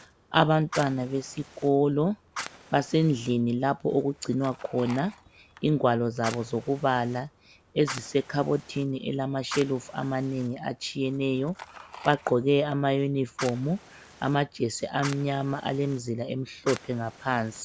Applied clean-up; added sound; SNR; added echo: none; Fire; 17 dB; none.